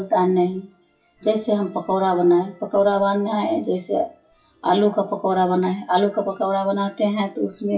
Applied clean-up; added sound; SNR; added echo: classical method WPE with log-MMSE.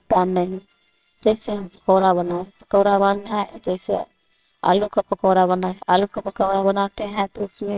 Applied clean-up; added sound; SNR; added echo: neural separator model SepFormer WHAMR!.